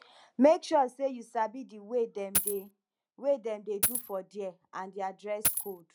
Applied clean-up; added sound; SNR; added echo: none; Coin (dropping); -1 dB; none.